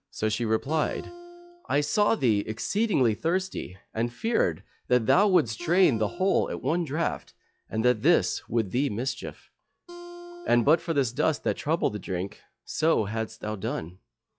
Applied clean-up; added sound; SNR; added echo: classical method log-MMSE.